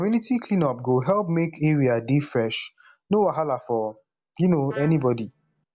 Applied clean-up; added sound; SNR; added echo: none; Trumpet; 20 dB; none.